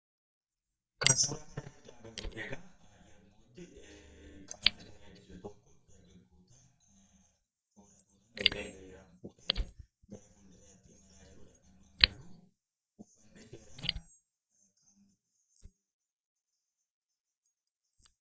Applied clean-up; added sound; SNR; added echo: neural mask model DeepFilterNet 3.